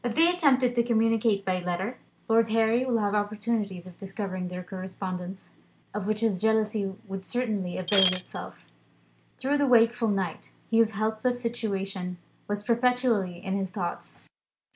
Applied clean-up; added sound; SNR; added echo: none; Shatter; -5 dB; none.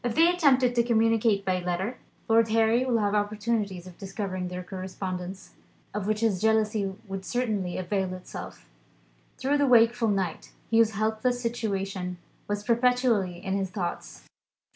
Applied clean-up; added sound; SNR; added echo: none; none; none; none.